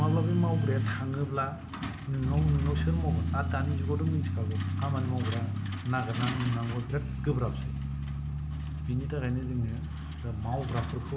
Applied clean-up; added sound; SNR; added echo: none; Truck; -1 dB; none.